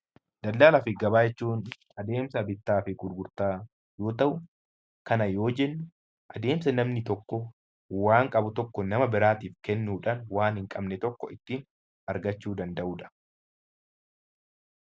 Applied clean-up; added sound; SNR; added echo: none; none; none; none.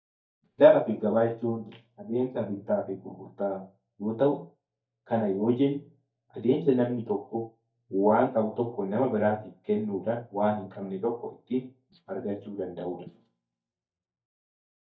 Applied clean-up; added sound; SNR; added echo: neural mask model DeepFilterNet 3.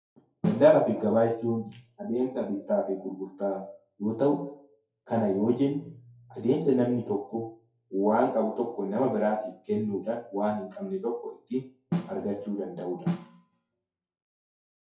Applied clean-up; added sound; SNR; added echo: classical method WPE with log-MMSE.